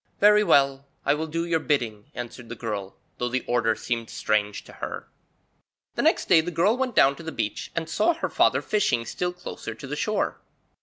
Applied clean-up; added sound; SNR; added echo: none; none; none; none.